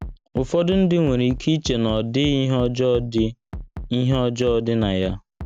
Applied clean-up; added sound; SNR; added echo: none; Bass drum; 14 dB; none.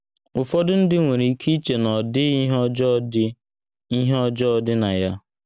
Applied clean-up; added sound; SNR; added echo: none; none; none; none.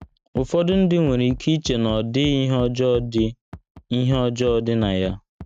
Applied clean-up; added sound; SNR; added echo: neural mask model RNNoise.